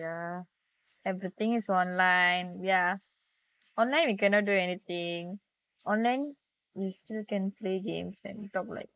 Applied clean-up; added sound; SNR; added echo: neural mask model Resemble Enhance denoiser.